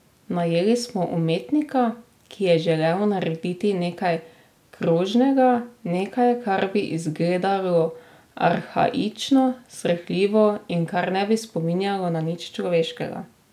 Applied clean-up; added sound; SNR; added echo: none; none; none; none.